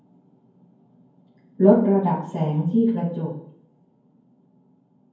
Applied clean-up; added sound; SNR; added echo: none; none; none; reverberation time 0.9 s.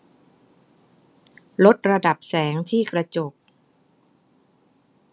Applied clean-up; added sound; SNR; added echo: none; none; none; none.